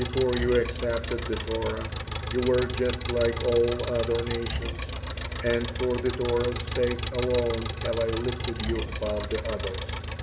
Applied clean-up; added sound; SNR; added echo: none; Engine; 4 dB; reverberation time 2.8 s.